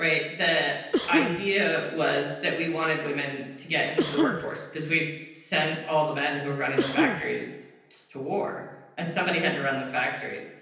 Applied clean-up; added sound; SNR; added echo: none; Cough; 2 dB; reverberation time 0.9 s.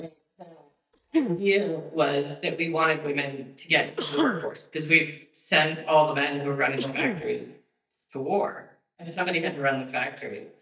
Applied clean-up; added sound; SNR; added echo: neural mask model DeepFilterNet 3.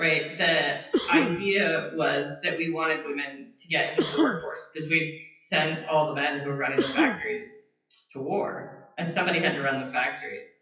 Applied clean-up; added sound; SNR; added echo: classical method WPE with log-MMSE.